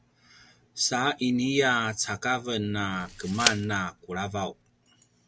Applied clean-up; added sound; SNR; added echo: none; Tick; 6 dB; none.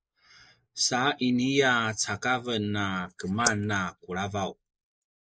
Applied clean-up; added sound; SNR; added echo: neural mask model Resemble Enhance denoiser.